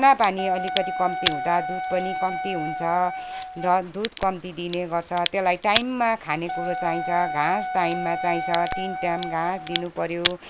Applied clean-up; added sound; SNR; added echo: none; Wind instrument, woodwind instrument + Crack; 5 dB; none.